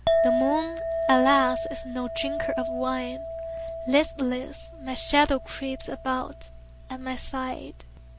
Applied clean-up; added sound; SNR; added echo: none; Chink, clink; 3 dB; none.